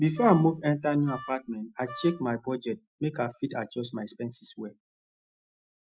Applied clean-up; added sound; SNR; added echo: classical method Wiener filter.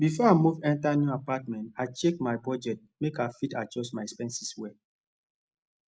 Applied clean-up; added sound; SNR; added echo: none; none; none; none.